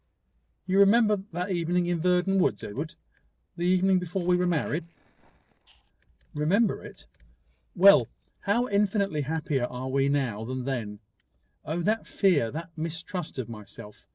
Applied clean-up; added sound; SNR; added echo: neural separator model SepFormer DNS4.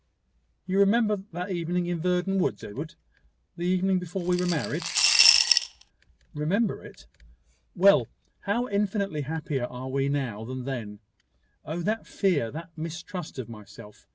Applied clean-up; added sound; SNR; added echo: none; Coin (dropping) / Glass; -4 dB; none.